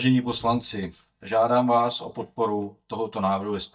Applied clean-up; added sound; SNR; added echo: neural mask model DeepFilterNet 3.